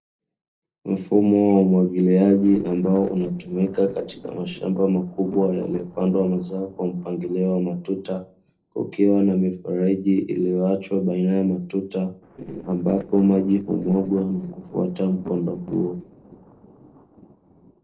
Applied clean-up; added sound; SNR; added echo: neural separator model SepFormer DNS4.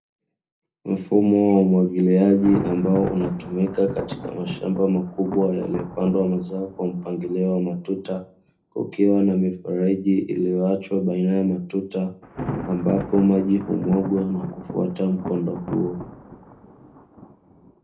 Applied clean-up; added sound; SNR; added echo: none; Thunder; 14 dB; reverberation time 0.3 s.